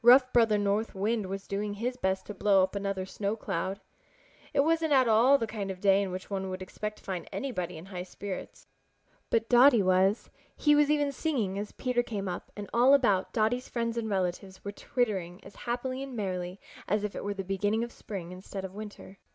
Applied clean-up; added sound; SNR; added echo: none; none; none; none.